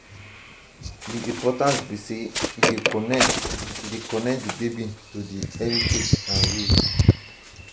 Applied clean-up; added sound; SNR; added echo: none; Bird; 3 dB; none.